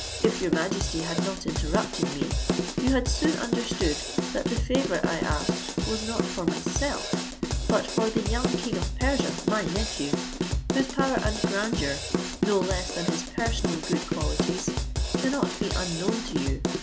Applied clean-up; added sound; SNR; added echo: none; Drum / Drum kit; -2 dB; none.